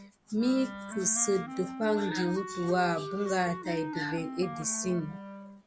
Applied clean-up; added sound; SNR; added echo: none; Wind instrument, woodwind instrument; 9 dB; none.